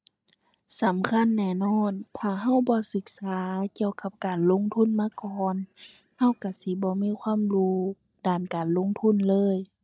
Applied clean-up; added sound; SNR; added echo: neural mask model DeepFilterNet 3.